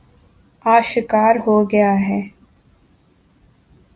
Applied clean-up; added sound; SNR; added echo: none; none; none; none.